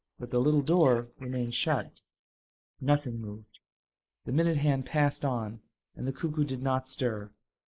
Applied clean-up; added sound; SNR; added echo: neural mask model Resemble Enhance denoiser.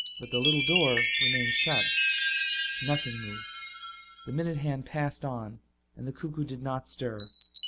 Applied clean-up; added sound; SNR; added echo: none; Chime; -2 dB; none.